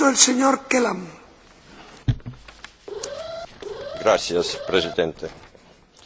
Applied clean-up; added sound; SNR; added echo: none; Alarm; 10 dB; none.